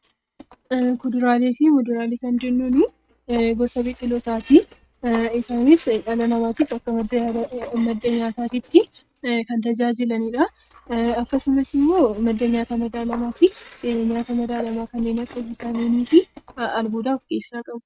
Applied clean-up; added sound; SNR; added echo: neural mask model RNNoise.